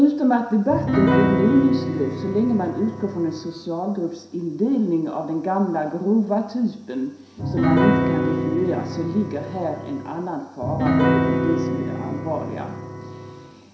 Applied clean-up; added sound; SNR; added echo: none; Piano; 0 dB; reverberation time 0.7 s.